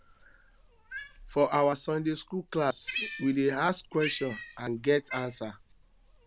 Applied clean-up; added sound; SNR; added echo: none; Cat; 13 dB; none.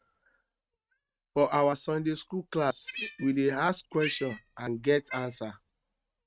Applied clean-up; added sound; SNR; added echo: neural mask model RNNoise.